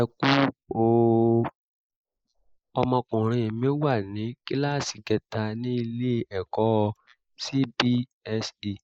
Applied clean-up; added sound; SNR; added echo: neural mask model Resemble Enhance denoiser.